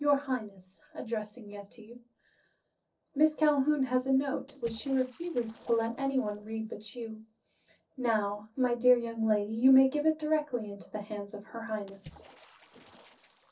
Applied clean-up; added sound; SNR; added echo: neural separator model SepFormer DNS4.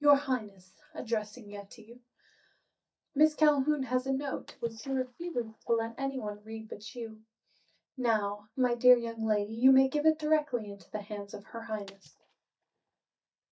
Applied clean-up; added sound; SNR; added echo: neural mask model DeepFilterNet 3.